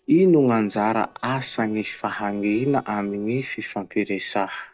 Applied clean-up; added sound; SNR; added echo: neural separator model SepFormer DNS4.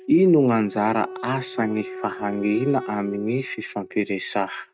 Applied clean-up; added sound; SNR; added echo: neural mask model RNNoise.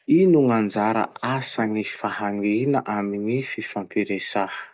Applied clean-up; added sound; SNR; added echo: none; none; none; none.